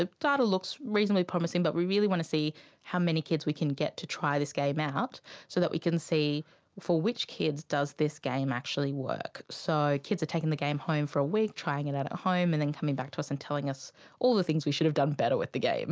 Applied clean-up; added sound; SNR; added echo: none; none; none; none.